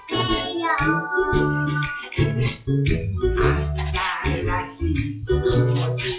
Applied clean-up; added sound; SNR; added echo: classical method WPE with log-MMSE.